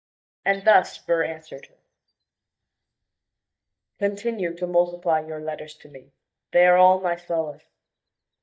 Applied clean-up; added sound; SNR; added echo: neural mask model DeepFilterNet 3.